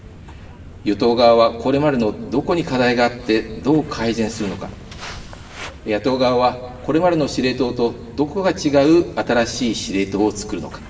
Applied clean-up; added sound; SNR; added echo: none; Walk, footsteps; 18 dB; reverberation time 2.5 s.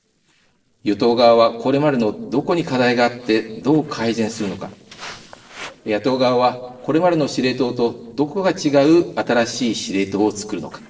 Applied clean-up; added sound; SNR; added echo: neural separator model SepFormer DNS4.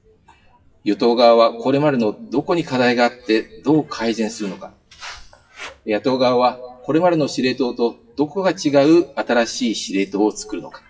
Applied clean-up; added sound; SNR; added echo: classical method WPE with log-MMSE.